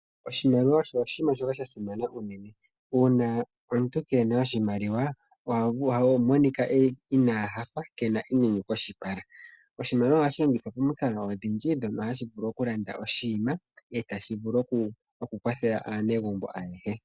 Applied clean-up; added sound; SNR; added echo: none; none; none; none.